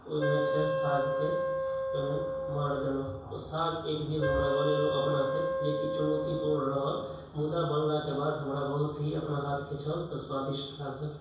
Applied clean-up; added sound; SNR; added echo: none; Wind instrument, woodwind instrument; 0 dB; reverberation time 0.7 s.